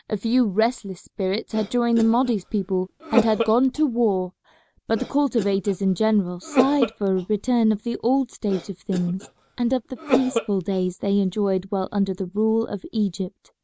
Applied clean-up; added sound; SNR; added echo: none; Cough; 7 dB; none.